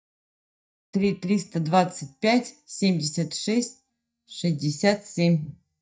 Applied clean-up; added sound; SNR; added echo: neural mask model DeepFilterNet 3.